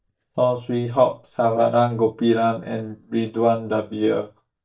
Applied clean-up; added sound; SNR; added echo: neural mask model DeepFilterNet 3.